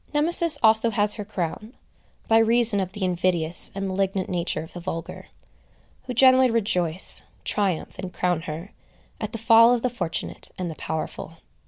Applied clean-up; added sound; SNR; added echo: none; none; none; none.